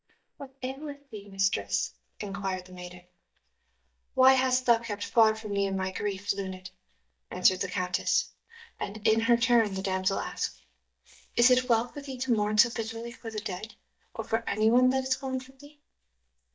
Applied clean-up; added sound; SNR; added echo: neural mask model DeepFilterNet 3.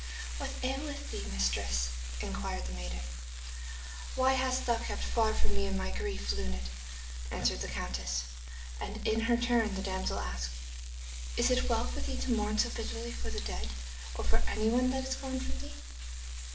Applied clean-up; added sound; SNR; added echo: none; Frying (food); 17 dB; reverberation time 0.6 s.